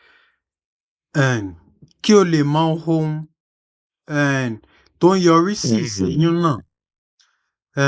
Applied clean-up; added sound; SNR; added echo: neural mask model Resemble Enhance denoiser.